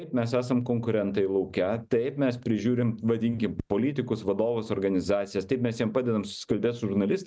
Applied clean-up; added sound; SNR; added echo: none; none; none; none.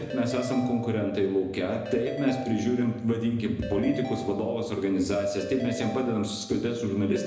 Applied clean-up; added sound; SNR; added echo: none; Ringtone / Keyboard (musical); 13 dB; reverberation time 0.8 s.